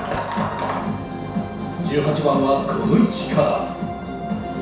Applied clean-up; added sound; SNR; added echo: none; Tools; 17 dB; reverberation time 0.7 s.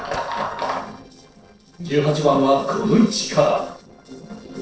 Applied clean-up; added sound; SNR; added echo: neural separator model SepFormer DNS4.